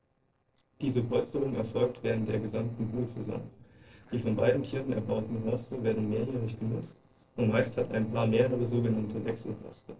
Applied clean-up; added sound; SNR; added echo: neural separator model SepFormer DNS4.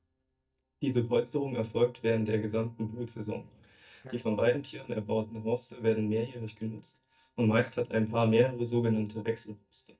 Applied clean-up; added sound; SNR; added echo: neural mask model DeepFilterNet 3.